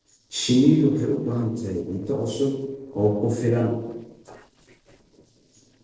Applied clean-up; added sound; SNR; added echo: neural separator model SepFormer DNS4.